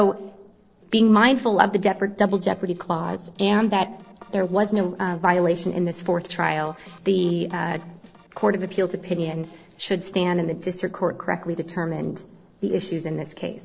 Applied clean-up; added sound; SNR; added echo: neural separator model SepFormer DNS4.